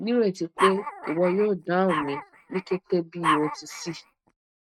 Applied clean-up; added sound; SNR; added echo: neural mask model RNNoise.